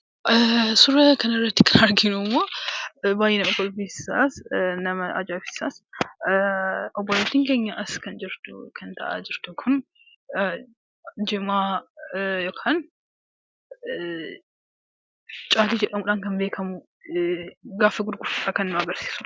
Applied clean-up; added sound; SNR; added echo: none; none; none; none.